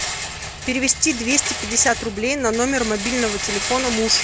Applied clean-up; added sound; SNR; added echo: none; Rattle; 6 dB; none.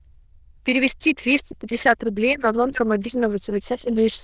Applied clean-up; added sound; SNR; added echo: neural diffusion model UNIVERSE++.